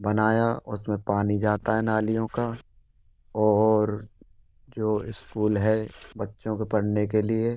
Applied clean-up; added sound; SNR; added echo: neural diffusion model UNIVERSE++.